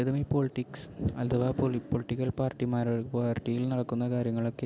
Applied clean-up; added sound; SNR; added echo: none; none; none; none.